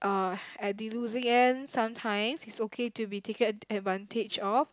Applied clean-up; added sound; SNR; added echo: none; none; none; none.